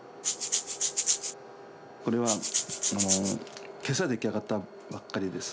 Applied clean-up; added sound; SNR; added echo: none; Rattle (instrument); -4 dB; none.